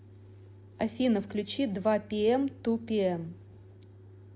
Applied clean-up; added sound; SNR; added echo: none; none; none; none.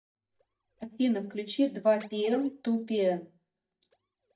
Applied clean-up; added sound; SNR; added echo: neural mask model DeepFilterNet 3.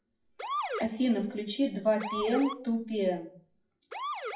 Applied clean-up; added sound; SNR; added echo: classical method WPE with log-MMSE.